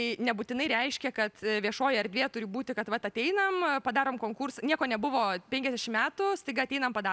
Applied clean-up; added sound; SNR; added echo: none; none; none; none.